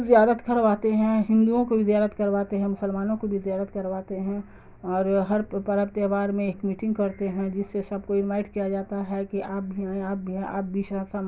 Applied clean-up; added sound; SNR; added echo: none; none; none; none.